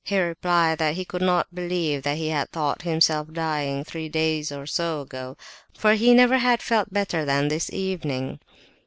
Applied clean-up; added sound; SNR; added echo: none; none; none; none.